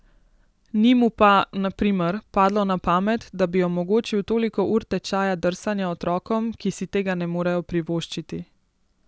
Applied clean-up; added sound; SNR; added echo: none; none; none; none.